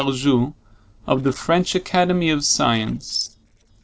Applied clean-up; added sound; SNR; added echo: neural separator model SepFormer DNS4.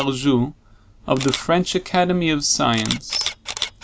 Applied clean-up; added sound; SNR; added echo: none; Camera; 11 dB; none.